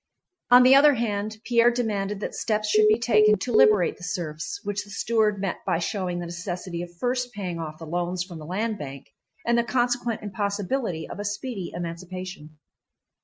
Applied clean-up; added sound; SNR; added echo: none; Telephone; -3 dB; none.